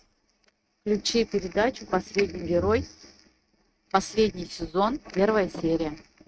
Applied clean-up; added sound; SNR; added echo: neural mask model RNNoise.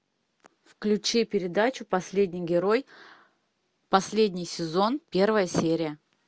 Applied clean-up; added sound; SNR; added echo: none; none; none; none.